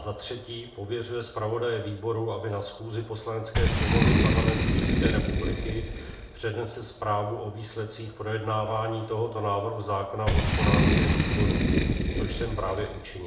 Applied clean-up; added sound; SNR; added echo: none; Boom; -3 dB; reverberation time 0.6 s.